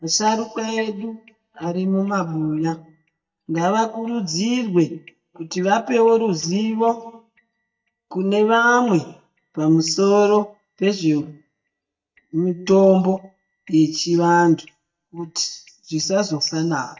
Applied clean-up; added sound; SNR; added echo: neural mask model DeepFilterNet 3.